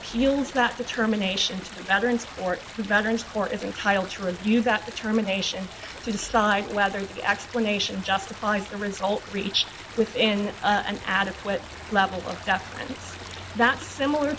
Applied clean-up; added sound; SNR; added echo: none; Stream; 14 dB; none.